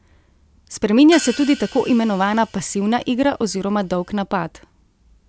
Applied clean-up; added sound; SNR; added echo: none; Hi-hat; 17 dB; none.